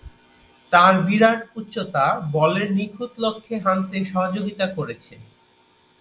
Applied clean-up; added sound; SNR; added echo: none; none; none; none.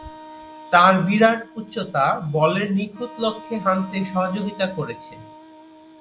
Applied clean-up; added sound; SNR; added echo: none; Wind instrument, woodwind instrument; 20 dB; none.